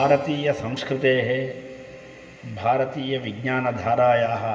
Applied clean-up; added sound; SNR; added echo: none; Keyboard (musical); 20 dB; reverberation time 2.9 s.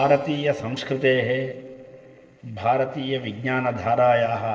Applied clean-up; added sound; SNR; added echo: neural separator model SepFormer DNS4.